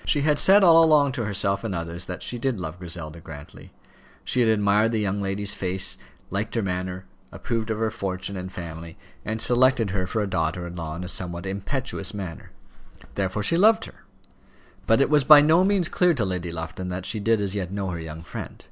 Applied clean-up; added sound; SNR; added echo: none; none; none; none.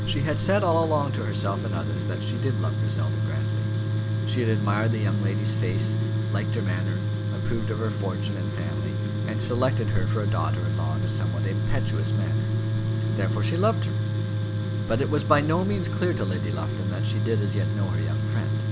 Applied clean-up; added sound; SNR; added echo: none; Tools; -4 dB; none.